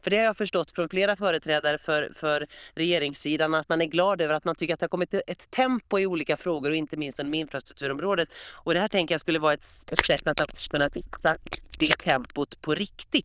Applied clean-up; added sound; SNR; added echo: neural diffusion model UNIVERSE++.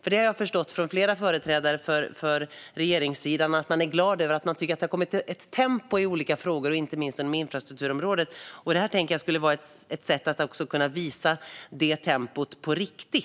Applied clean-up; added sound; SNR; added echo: none; none; none; none.